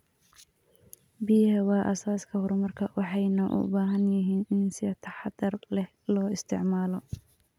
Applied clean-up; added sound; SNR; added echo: none; none; none; none.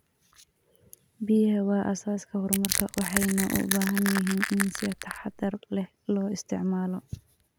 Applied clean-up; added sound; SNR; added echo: none; Crushing; 3 dB; none.